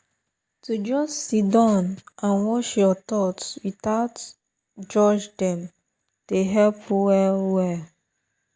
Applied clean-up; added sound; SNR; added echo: none; none; none; none.